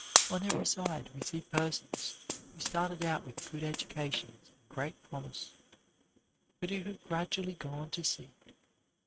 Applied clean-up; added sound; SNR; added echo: neural mask model RNNoise.